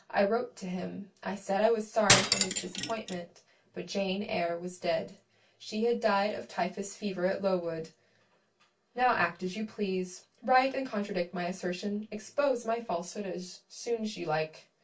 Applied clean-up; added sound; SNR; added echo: none; Cutlery, silverware; -3 dB; reverberation time 0.2 s.